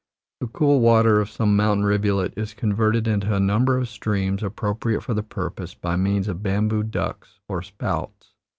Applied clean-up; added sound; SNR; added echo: none; none; none; none.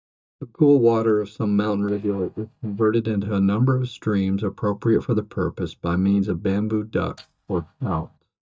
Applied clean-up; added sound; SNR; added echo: neural mask model DeepFilterNet 3.